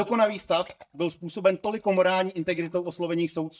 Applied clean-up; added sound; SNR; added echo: neural mask model DeepFilterNet 3.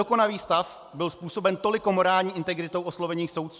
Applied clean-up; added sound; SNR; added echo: none; none; none; none.